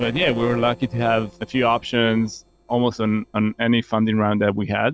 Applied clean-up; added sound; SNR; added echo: neural separator model SepFormer DNS4.